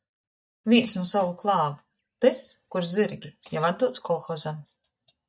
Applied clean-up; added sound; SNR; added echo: neural mask model DeepFilterNet 3.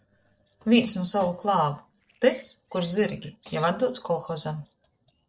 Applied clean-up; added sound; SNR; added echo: neural separator model SepFormer DNS4.